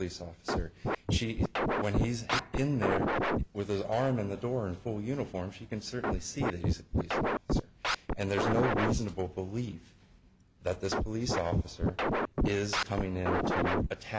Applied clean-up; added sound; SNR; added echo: none; Scratching (performance technique); -3 dB; none.